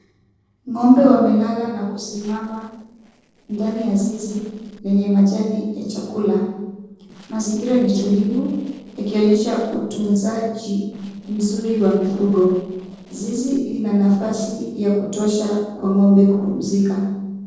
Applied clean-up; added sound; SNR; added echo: neural separator model SepFormer DNS4.